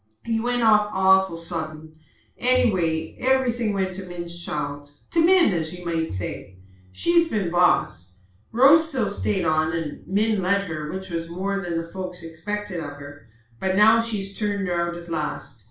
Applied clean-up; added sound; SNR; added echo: none; Bowed string instrument; 15 dB; reverberation time 0.3 s.